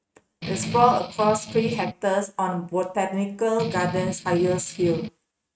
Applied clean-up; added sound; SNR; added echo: neural mask model RNNoise.